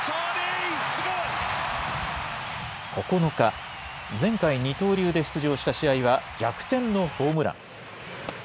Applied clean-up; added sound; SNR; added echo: none; none; none; none.